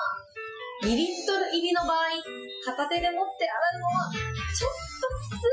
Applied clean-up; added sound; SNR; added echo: classical method Wiener filter.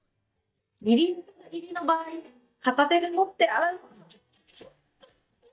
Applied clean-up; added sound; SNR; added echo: neural mask model DeepFilterNet 3.